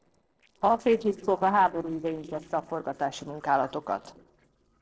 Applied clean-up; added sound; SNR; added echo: neural separator model SepFormer DNS4.